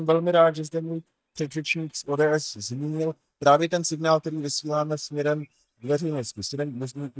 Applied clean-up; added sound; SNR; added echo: neural mask model DeepFilterNet 3.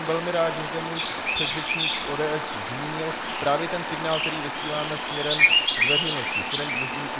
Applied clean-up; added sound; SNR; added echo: none; Bird vocalization, bird call, bird song; -4 dB; none.